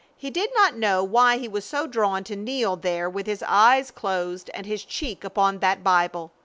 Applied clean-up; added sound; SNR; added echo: none; none; none; none.